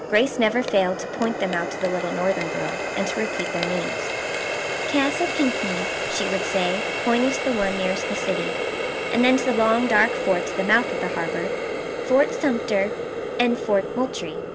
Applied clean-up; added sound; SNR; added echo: none; Water tap, faucet; 3 dB; none.